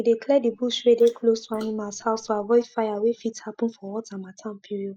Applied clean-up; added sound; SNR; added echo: neural mask model Resemble Enhance denoiser.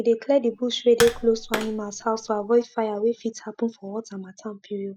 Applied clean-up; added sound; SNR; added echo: none; Tap; 10 dB; none.